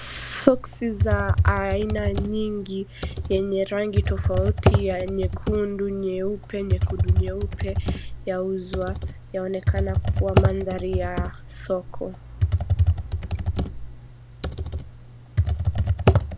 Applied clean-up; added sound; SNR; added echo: none; Computer keyboard; -4 dB; none.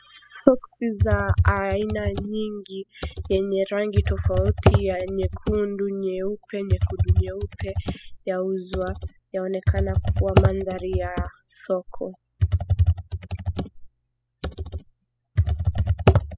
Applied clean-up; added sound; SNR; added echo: classical method spectral subtraction.